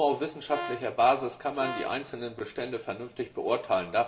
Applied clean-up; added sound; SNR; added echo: none; Brass instrument; 11 dB; reverberation time 0.6 s.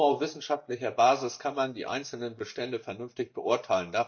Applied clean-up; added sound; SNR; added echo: neural mask model DeepFilterNet 3.